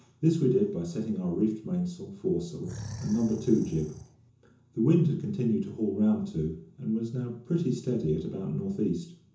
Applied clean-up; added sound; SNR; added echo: none; Animal; 14 dB; reverberation time 0.6 s.